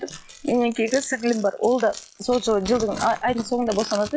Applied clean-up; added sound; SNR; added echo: classical method log-MMSE.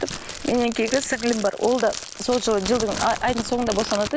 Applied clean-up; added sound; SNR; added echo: none; Crackle; 10 dB; none.